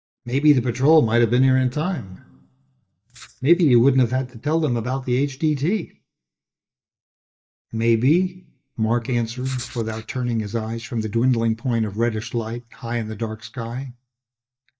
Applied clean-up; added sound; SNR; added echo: neural mask model DeepFilterNet 3.